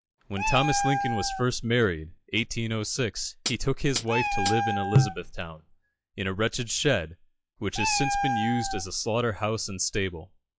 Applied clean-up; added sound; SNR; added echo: classical method log-MMSE.